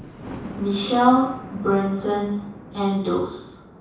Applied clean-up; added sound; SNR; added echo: none; Thunder; 14 dB; reverberation time 0.7 s.